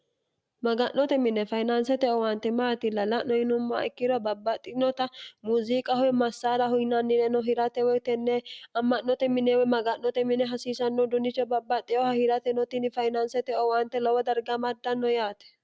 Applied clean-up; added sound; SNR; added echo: none; none; none; none.